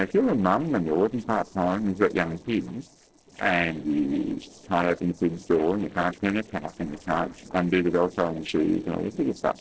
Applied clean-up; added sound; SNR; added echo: neural separator model SepFormer DNS4.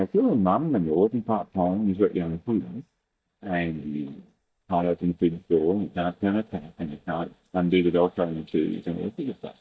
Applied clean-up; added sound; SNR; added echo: neural mask model DeepFilterNet 3.